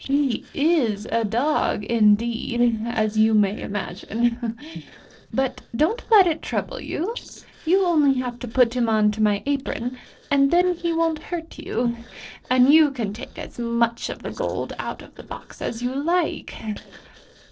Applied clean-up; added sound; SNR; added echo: neural separator model SepFormer DNS4.